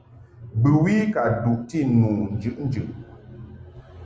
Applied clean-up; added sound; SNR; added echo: none; none; none; none.